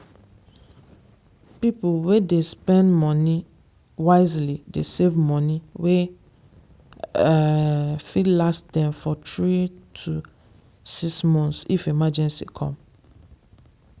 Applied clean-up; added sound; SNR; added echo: none; none; none; none.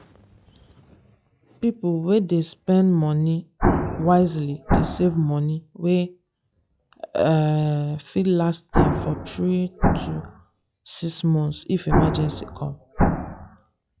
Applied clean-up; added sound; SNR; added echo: classical method log-MMSE.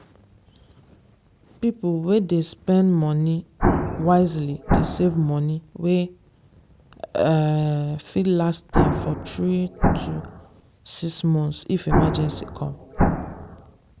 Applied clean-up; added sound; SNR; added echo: none; Explosion; 0 dB; none.